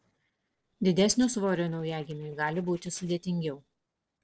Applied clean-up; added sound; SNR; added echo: neural separator model SepFormer DNS4.